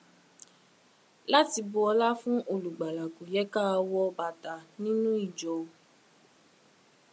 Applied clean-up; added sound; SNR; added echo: none; none; none; none.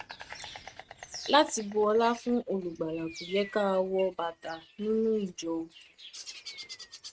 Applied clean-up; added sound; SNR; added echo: neural mask model RNNoise.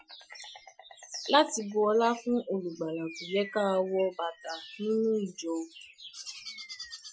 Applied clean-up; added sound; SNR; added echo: classical method Wiener filter.